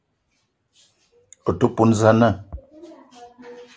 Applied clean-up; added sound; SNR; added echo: none; none; none; none.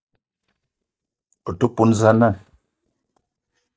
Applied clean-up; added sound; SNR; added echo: neural mask model DeepFilterNet 3.